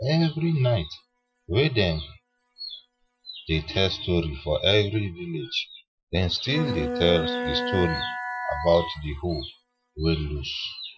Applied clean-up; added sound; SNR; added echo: classical method Wiener filter.